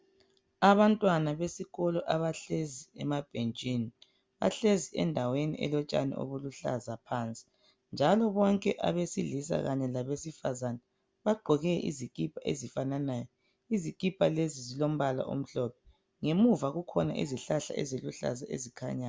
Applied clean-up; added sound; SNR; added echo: none; none; none; none.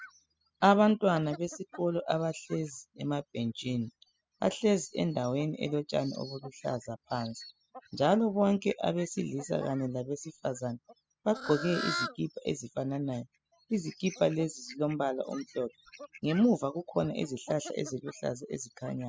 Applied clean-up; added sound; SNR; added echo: classical method spectral subtraction.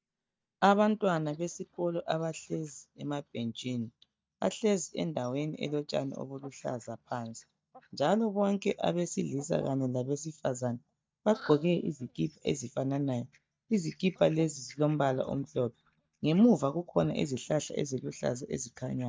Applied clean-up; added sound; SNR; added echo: neural mask model DeepFilterNet 3.